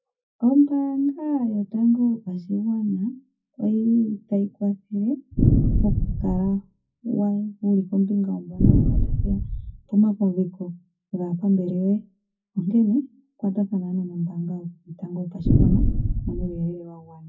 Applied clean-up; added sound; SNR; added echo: classical method WPE with log-MMSE.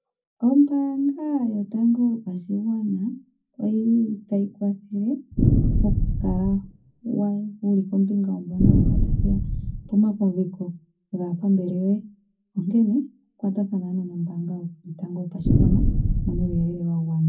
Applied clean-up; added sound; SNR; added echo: none; Boom; -3 dB; reverberation time 0.4 s.